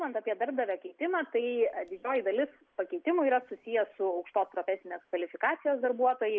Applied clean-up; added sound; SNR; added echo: none; none; none; none.